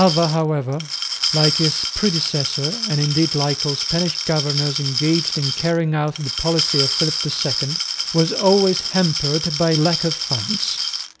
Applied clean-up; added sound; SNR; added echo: none; Glass; 3 dB; none.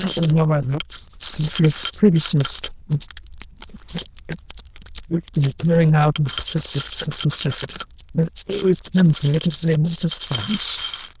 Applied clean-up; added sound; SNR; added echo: neural diffusion model UNIVERSE++.